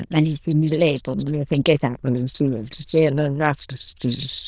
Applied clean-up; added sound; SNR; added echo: neural diffusion model UNIVERSE++.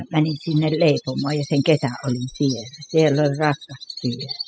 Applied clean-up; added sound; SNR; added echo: classical method spectral subtraction.